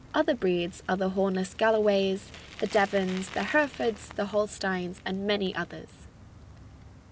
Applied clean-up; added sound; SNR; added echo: none; Bicycle; 18 dB; none.